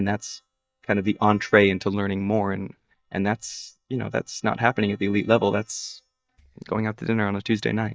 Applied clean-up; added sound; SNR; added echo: neural mask model DeepFilterNet 3.